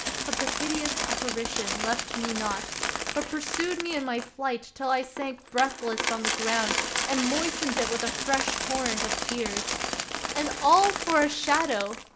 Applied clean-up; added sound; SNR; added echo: none; Coin (dropping); 2 dB; none.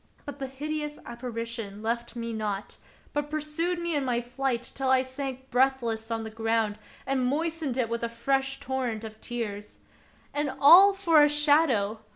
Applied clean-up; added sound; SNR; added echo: none; none; none; none.